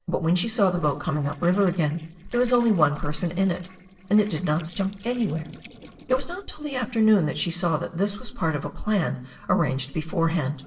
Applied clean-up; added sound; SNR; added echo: neural separator model SepFormer DNS4.